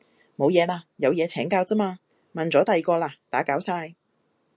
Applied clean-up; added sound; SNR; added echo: none; none; none; none.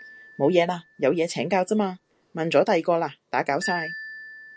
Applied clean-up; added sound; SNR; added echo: none; Marimba, xylophone; 16 dB; none.